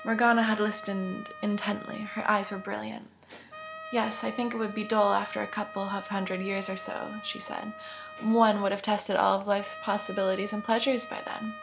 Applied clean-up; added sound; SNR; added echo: none; Trumpet; 14 dB; none.